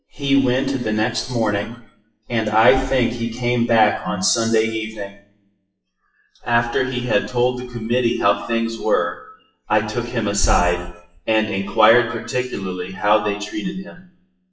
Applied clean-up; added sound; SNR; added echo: classical method WPE with log-MMSE.